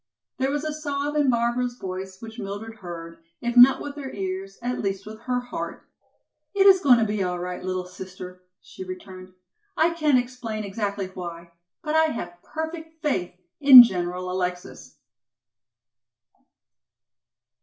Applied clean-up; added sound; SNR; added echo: none; none; none; reverberation time 0.3 s.